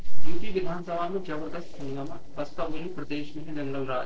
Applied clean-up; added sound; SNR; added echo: neural separator model SepFormer DNS4.